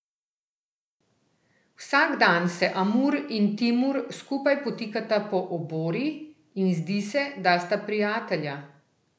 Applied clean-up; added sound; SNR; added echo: none; none; none; none.